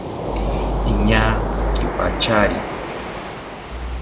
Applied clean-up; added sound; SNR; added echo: none; Waves, surf; 4 dB; none.